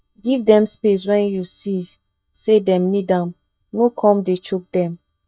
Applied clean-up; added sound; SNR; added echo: neural mask model DeepFilterNet 3.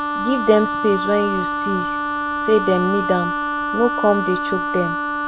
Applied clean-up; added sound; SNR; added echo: none; Wind instrument, woodwind instrument; 2 dB; none.